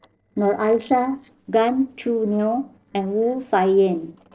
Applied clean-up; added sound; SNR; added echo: neural separator model SepFormer DNS4.